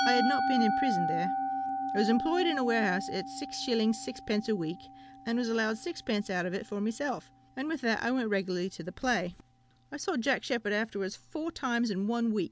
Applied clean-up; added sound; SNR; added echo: none; Musical instrument; 5 dB; none.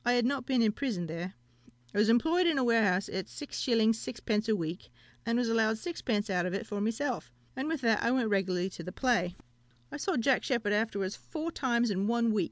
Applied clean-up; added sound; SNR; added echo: none; none; none; none.